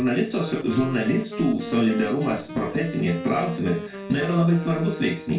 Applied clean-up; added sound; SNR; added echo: none; Wind instrument, woodwind instrument; 12 dB; reverberation time 0.2 s.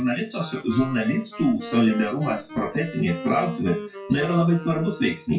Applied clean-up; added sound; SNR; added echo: classical method WPE with log-MMSE.